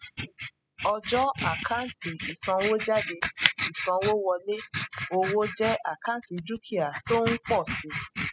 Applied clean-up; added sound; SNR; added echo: classical method spectral subtraction.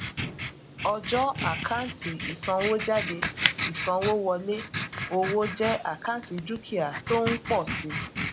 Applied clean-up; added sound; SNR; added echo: none; Writing; 4 dB; none.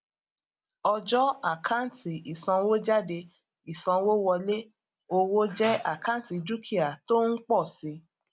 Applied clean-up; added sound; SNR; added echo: none; none; none; none.